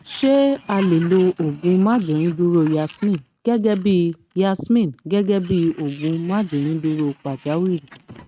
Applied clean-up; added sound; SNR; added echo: neural mask model RNNoise.